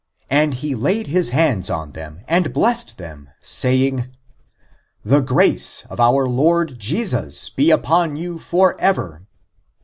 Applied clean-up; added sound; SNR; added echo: none; none; none; none.